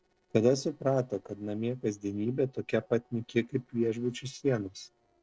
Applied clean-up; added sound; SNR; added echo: neural separator model SepFormer DNS4.